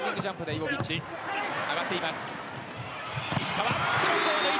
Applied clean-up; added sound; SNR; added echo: none; none; none; none.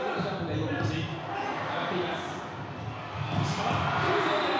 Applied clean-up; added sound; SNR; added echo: none; none; none; reverberation time 1.1 s.